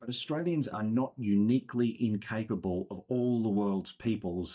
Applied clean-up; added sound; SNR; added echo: neural mask model DeepFilterNet 3.